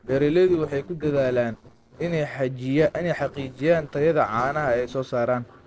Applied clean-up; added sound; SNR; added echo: neural separator model SepFormer DNS4.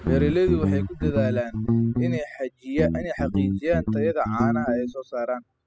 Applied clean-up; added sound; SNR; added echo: classical method spectral subtraction.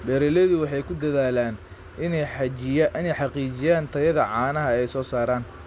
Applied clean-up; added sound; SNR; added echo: none; none; none; none.